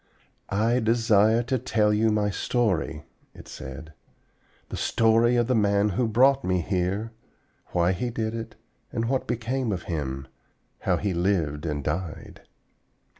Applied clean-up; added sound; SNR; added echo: none; none; none; none.